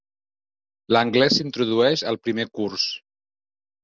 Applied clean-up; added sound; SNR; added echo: none; none; none; none.